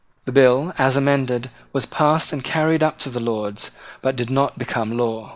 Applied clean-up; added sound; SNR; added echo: neural separator model SepFormer DNS4.